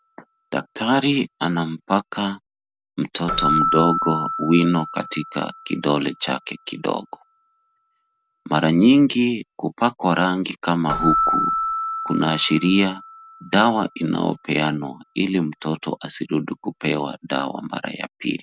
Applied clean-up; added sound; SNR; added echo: none; Keyboard (musical); 8 dB; none.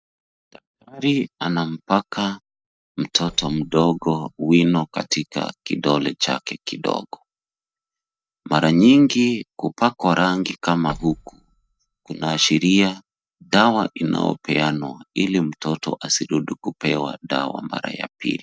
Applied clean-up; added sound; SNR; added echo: neural mask model DeepFilterNet 3.